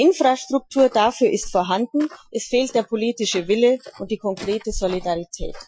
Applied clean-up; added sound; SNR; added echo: classical method Wiener filter.